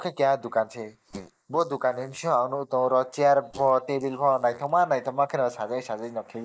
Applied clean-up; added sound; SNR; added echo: neural mask model Resemble Enhance denoiser.